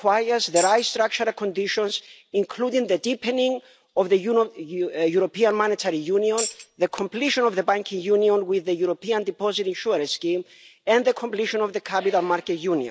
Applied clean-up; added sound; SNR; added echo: none; Tambourine; 11 dB; none.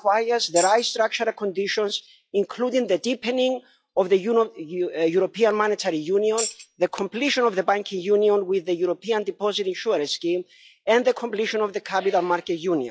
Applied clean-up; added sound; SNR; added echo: classical method log-MMSE.